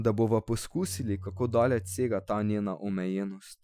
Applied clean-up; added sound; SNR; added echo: classical method Wiener filter.